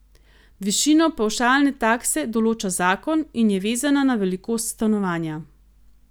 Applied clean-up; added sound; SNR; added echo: none; none; none; none.